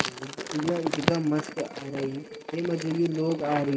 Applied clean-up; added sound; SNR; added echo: neural mask model RNNoise.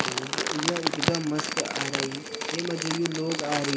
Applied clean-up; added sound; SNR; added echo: none; Crumpling, crinkling; -1 dB; none.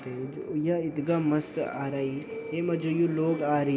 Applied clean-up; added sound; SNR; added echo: none; none; none; none.